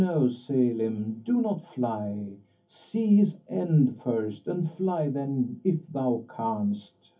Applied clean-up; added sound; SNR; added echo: none; none; none; reverberation time 0.3 s.